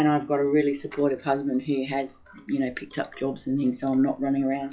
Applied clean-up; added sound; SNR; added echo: classical method log-MMSE.